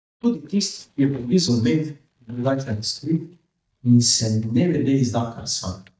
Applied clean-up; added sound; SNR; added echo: neural mask model DeepFilterNet 3.